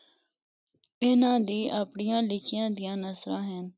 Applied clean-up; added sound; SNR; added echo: none; none; none; none.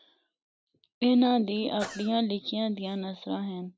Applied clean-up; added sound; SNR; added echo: none; Sneeze / Cough; 17 dB; none.